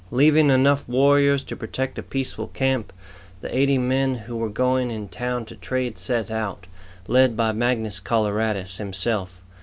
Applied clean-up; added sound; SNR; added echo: none; none; none; none.